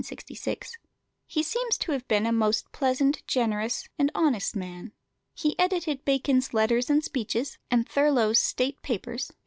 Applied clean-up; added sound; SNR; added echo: none; none; none; none.